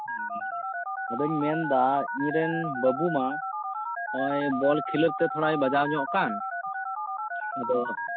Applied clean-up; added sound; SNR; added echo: classical method Wiener filter.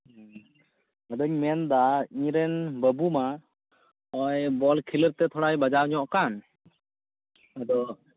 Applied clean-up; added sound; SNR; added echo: none; none; none; none.